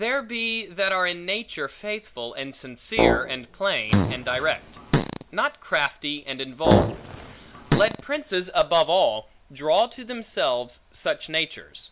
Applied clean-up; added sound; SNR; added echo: none; Brass instrument + Fart; -2 dB; none.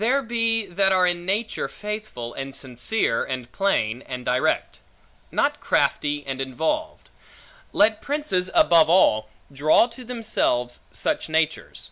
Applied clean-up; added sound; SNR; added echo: none; none; none; none.